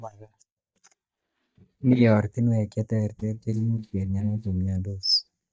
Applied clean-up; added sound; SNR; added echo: neural mask model DeepFilterNet 3.